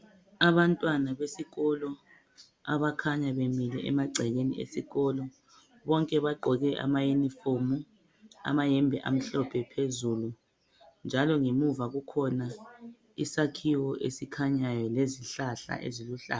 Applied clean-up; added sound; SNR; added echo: none; none; none; none.